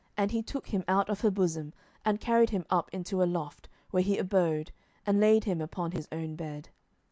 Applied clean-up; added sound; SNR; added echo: none; none; none; none.